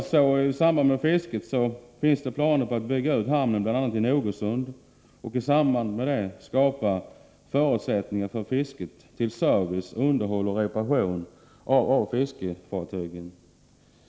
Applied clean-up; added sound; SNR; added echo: none; none; none; none.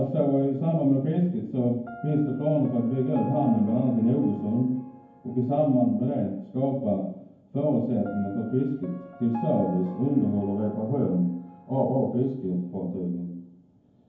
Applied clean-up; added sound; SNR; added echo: none; Piano; 19 dB; reverberation time 0.9 s.